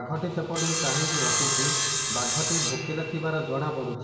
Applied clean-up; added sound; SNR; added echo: none; Sawing; -2 dB; reverberation time 2.3 s.